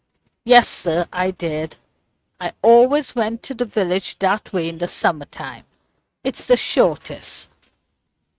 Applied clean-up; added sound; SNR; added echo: neural mask model RNNoise.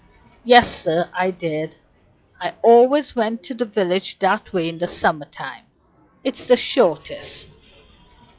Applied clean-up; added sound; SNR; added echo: classical method log-MMSE.